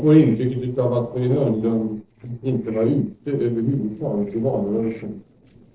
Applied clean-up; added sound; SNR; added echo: neural separator model SepFormer DNS4.